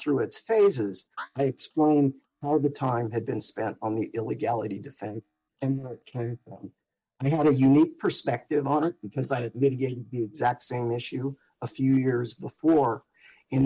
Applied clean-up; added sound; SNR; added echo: neural mask model DeepFilterNet 3.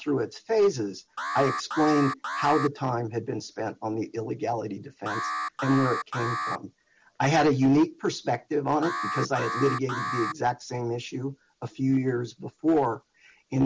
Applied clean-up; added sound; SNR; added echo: none; Alarm; 4 dB; none.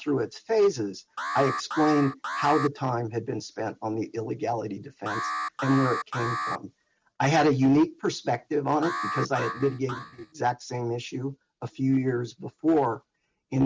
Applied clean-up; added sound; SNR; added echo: neural mask model RNNoise.